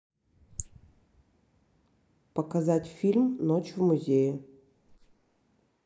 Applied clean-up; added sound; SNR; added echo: neural mask model Resemble Enhance denoiser.